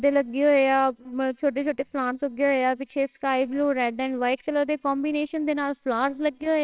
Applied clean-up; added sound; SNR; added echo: neural separator model SepFormer WHAMR!.